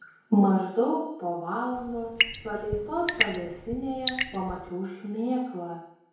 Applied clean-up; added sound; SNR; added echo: none; Drip / Sink (filling or washing) / Water tap, faucet / Water; 3 dB; reverberation time 0.9 s.